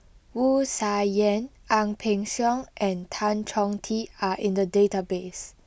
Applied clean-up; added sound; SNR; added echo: none; none; none; none.